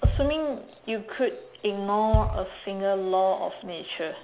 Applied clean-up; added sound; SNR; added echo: none; Bass drum; 4 dB; none.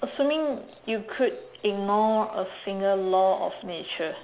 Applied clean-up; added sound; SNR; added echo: none; none; none; none.